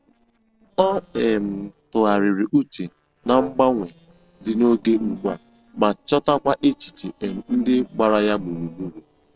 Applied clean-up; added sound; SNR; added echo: neural separator model SepFormer DNS4.